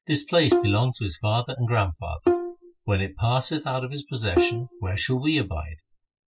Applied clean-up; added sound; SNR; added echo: classical method spectral subtraction.